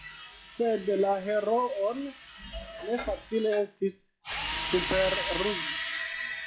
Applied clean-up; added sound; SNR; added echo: classical method log-MMSE.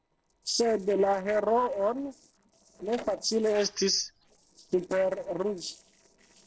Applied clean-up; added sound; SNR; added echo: neural separator model SepFormer DNS4.